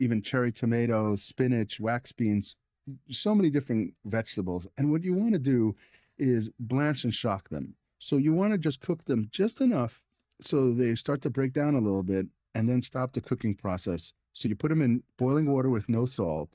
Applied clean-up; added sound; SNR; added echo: neural mask model DeepFilterNet 3.